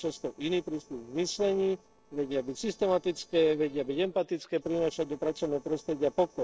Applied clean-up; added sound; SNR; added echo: neural separator model SepFormer DNS4.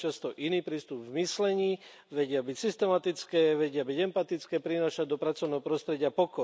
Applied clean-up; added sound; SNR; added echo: none; none; none; none.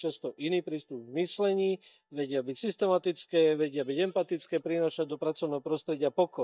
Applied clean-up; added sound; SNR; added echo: neural mask model DeepFilterNet 3.